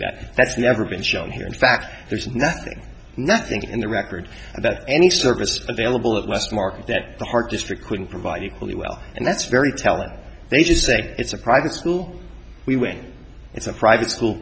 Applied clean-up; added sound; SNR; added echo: none; none; none; none.